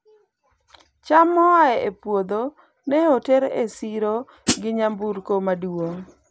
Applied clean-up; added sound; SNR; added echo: none; Hi-hat; 2 dB; none.